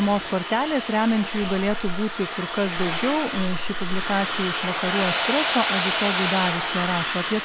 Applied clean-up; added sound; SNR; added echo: none; Domestic sounds, home sounds; -1 dB; none.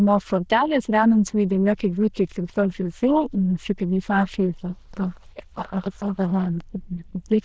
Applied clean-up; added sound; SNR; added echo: neural diffusion model UNIVERSE++.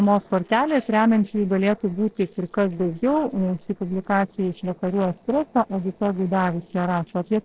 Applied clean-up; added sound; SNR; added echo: neural separator model SepFormer DNS4.